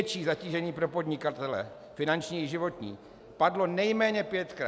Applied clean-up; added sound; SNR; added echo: none; none; none; none.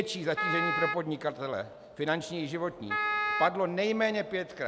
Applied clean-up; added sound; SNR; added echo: none; Wind instrument, woodwind instrument; 1 dB; none.